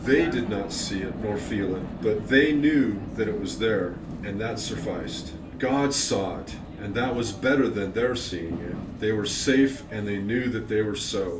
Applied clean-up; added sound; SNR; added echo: none; Vehicle; 10 dB; reverberation time 0.3 s.